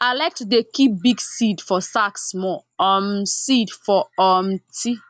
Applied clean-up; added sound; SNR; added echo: none; none; none; none.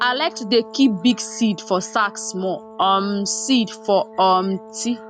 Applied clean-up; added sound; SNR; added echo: none; Brass instrument; 19 dB; none.